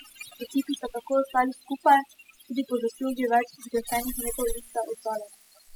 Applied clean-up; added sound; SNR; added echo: classical method spectral subtraction.